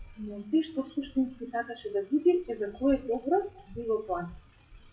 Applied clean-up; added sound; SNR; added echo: classical method WPE with log-MMSE.